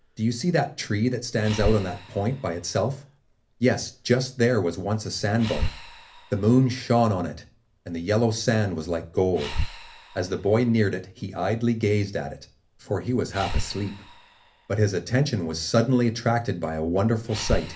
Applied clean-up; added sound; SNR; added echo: none; Breathing; 11 dB; reverberation time 0.3 s.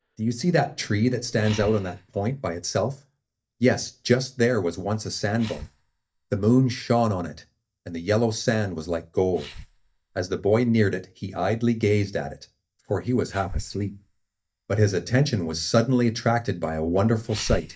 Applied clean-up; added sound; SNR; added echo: neural mask model DeepFilterNet 3.